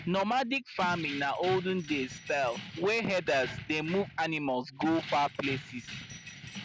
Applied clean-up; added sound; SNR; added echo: none; Keys jangling; 12 dB; none.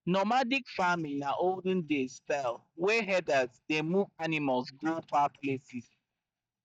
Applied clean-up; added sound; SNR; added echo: neural mask model DeepFilterNet 3.